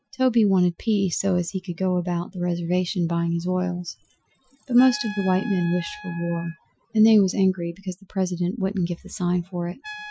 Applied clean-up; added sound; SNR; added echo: classical method Wiener filter.